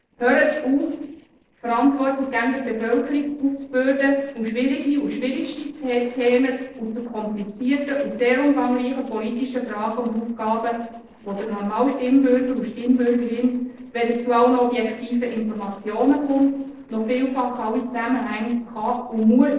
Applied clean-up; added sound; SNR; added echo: neural separator model SepFormer DNS4.